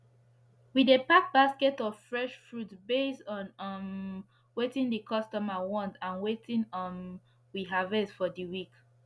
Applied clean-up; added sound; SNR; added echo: none; none; none; none.